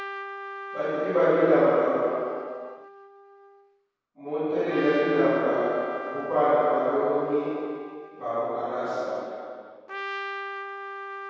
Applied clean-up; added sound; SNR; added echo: none; Trumpet; 12 dB; reverberation time 2.2 s.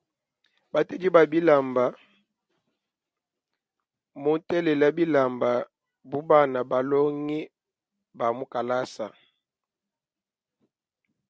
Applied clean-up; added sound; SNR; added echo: none; none; none; none.